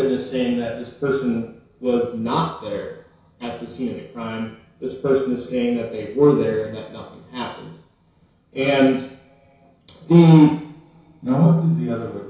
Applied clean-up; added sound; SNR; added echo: none; none; none; reverberation time 0.6 s.